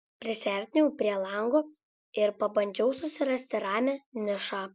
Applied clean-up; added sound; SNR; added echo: none; none; none; none.